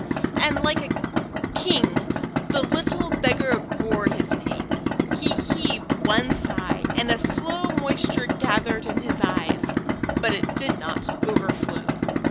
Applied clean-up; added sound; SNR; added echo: none; Idling; -4 dB; none.